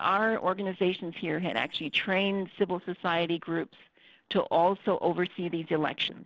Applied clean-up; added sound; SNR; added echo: neural separator model SepFormer DNS4.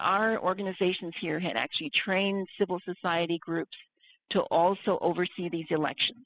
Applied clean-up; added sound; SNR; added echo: classical method spectral subtraction.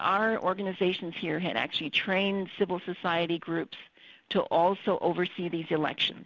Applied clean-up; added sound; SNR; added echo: none; none; none; none.